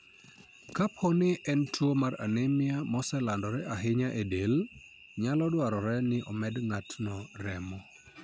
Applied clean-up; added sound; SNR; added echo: none; none; none; none.